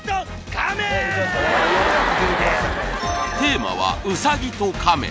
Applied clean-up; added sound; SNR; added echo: none; none; none; none.